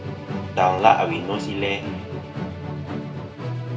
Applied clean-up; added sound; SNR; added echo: none; Musical instrument; 5 dB; reverberation time 1.8 s.